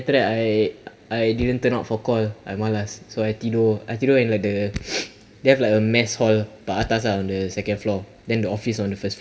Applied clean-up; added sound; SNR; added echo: none; none; none; reverberation time 1.3 s.